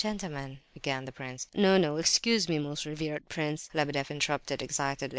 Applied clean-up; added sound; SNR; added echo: none; none; none; none.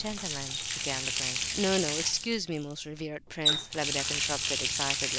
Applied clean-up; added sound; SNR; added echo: none; Water tap, faucet; -2 dB; none.